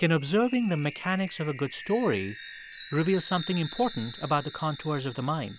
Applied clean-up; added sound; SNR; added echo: none; Chime; 15 dB; none.